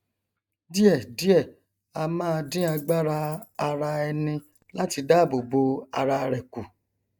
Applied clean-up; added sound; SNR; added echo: neural mask model DeepFilterNet 3.